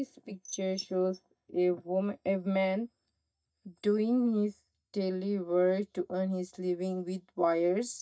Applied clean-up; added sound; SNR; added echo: neural mask model DeepFilterNet 3.